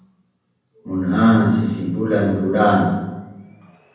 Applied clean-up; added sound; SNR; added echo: none; none; none; reverberation time 1.1 s.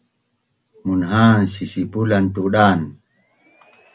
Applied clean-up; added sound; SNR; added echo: none; none; none; none.